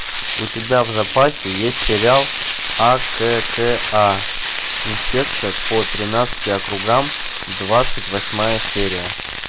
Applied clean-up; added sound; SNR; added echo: none; Frying (food); 3 dB; none.